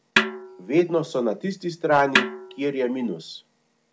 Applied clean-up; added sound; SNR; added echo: none; Snare drum; 4 dB; none.